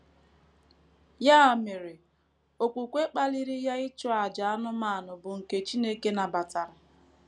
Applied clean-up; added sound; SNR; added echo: none; none; none; none.